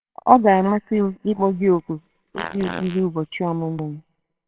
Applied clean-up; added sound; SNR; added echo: neural separator model SepFormer WHAMR!.